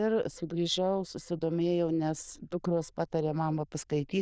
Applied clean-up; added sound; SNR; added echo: neural diffusion model UNIVERSE++.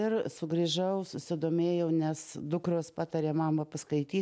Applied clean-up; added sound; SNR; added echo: none; none; none; none.